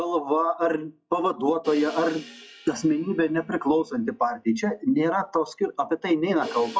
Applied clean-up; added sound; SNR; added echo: classical method log-MMSE.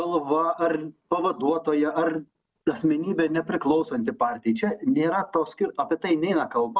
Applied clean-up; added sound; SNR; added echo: none; none; none; none.